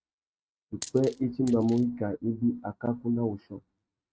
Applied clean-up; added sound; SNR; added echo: neural mask model RNNoise.